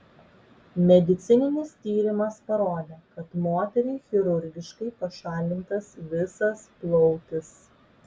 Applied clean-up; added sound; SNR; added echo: none; none; none; none.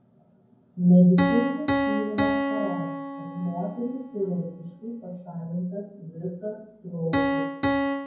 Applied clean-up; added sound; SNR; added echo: none; Piano; 3 dB; reverberation time 0.9 s.